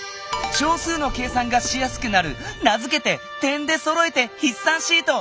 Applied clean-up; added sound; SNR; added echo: none; Keyboard (musical); 12 dB; none.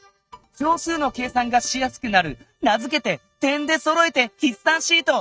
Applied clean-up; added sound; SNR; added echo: neural mask model RNNoise.